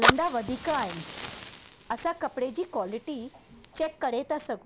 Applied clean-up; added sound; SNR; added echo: none; Fire; 0 dB; none.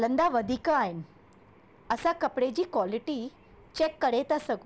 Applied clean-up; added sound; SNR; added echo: none; none; none; none.